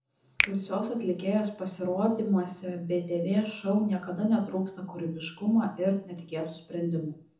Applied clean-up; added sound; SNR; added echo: none; Finger snapping; 7 dB; reverberation time 0.6 s.